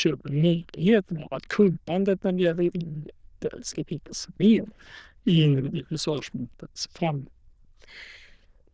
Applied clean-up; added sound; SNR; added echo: neural diffusion model UNIVERSE++.